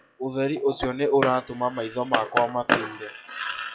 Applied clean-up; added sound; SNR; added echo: classical method WPE with log-MMSE.